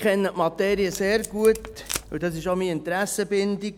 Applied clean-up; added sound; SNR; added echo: none; Packing tape, duct tape; 14 dB; none.